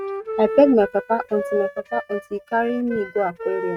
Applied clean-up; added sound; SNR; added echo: neural mask model RNNoise.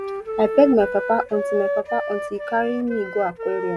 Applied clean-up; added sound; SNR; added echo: none; Wind instrument, woodwind instrument; 6 dB; none.